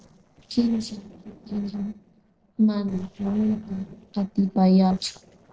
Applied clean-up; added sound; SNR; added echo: neural separator model SepFormer DNS4.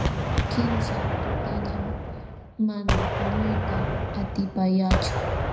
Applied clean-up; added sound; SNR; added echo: none; Gunshot, gunfire; -3 dB; reverberation time 0.8 s.